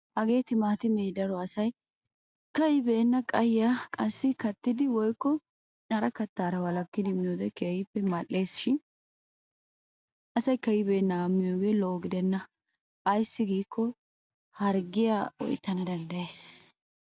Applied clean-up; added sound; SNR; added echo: none; none; none; none.